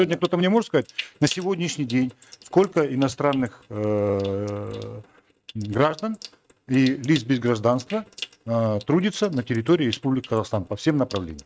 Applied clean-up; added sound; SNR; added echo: neural mask model RNNoise.